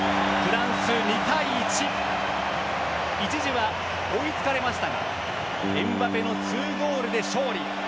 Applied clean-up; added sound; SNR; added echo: none; Bass guitar; 8 dB; none.